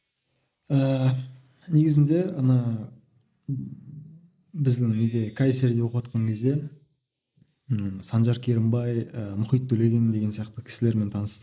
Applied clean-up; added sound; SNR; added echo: neural mask model Resemble Enhance denoiser.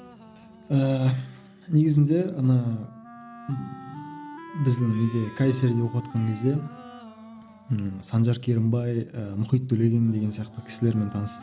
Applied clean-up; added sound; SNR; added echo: none; Wind instrument, woodwind instrument; 20 dB; none.